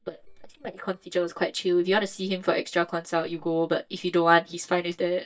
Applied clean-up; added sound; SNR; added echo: neural mask model DeepFilterNet 3.